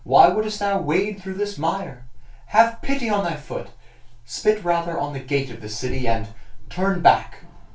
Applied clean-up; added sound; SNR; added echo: none; none; none; reverberation time 0.2 s.